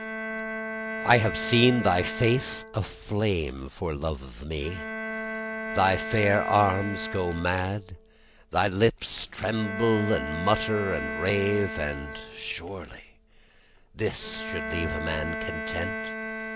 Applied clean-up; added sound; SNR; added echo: none; Bowed string instrument; 8 dB; none.